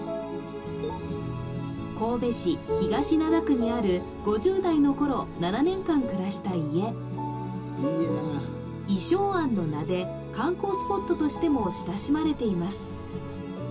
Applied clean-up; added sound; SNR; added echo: none; Bird; 17 dB; reverberation time 0.2 s.